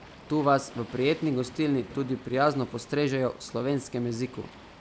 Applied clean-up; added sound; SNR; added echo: none; Waves, surf; 19 dB; none.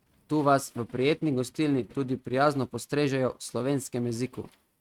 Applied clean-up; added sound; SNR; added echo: neural mask model RNNoise.